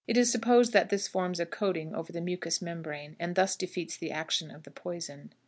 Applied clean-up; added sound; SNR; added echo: none; none; none; none.